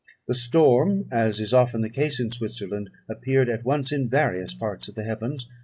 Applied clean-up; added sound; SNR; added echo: none; none; none; none.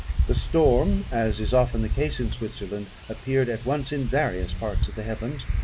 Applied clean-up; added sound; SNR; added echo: none; Wind; 2 dB; none.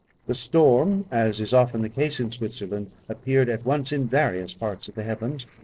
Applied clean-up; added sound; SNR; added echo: neural separator model SepFormer DNS4.